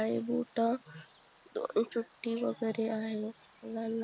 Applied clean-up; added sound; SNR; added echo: none; Cricket; -2 dB; none.